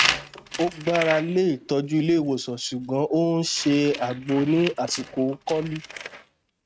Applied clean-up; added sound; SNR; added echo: neural mask model RNNoise.